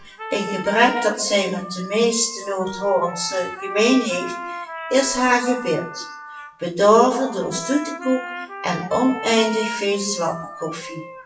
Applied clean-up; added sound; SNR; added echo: classical method WPE with log-MMSE.